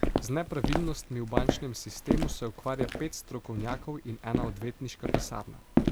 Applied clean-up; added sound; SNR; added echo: none; Walk, footsteps; -3 dB; none.